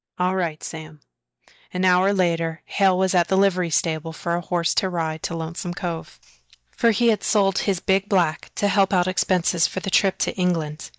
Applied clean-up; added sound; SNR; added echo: neural mask model DeepFilterNet 3.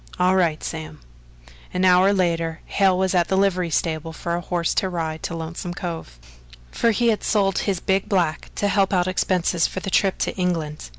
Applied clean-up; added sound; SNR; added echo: none; none; none; none.